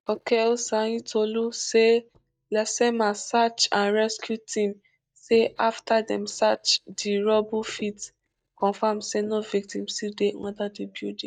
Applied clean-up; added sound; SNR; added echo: neural mask model DeepFilterNet 3.